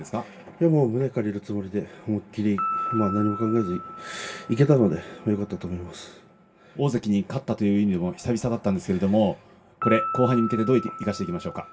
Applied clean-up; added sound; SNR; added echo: none; Piano; 11 dB; reverberation time 0.2 s.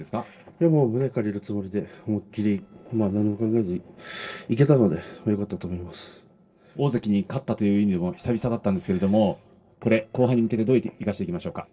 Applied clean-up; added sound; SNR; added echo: neural separator model SepFormer DNS4.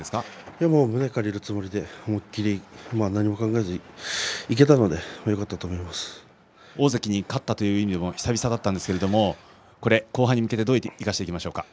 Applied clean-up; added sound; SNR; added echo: none; none; none; none.